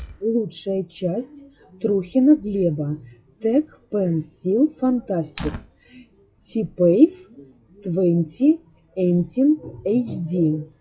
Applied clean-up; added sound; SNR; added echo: classical method log-MMSE.